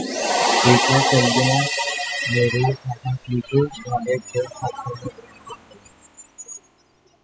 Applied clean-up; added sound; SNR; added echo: classical method spectral subtraction.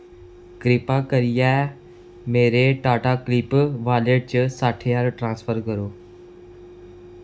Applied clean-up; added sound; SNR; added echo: none; none; none; none.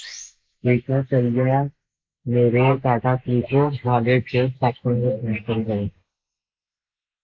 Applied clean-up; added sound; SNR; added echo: neural mask model Resemble Enhance denoiser.